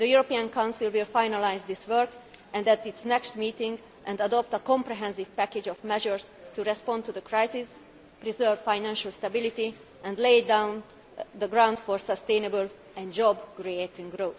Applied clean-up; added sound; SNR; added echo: none; none; none; none.